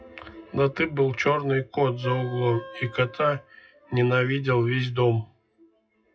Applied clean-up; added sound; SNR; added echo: classical method WPE with log-MMSE.